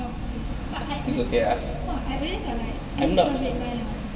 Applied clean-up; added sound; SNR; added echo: none; Engine; 16 dB; reverberation time 2.1 s.